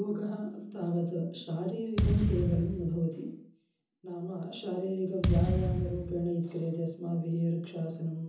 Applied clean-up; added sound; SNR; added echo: none; Thump, thud; -3 dB; reverberation time 0.6 s.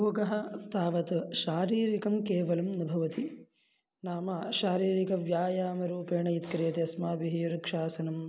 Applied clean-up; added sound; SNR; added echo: none; none; none; none.